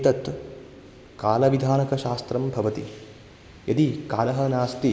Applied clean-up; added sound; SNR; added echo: none; none; none; none.